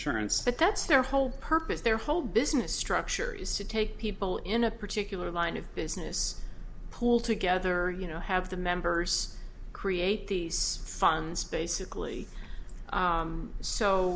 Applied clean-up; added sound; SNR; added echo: none; none; none; none.